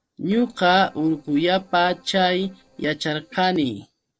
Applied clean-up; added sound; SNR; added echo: neural separator model SepFormer DNS4.